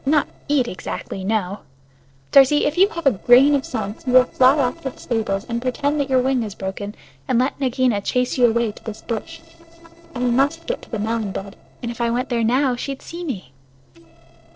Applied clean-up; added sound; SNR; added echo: neural separator model SepFormer DNS4.